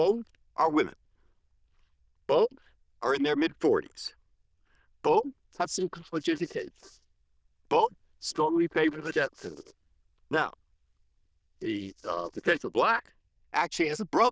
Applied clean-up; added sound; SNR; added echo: neural diffusion model UNIVERSE++.